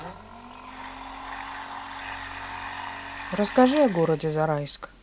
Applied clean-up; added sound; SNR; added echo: none; Domestic sounds, home sounds; 10 dB; none.